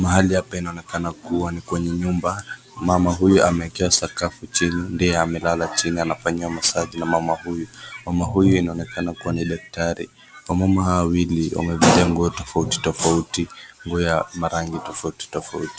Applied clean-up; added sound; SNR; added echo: none; none; none; none.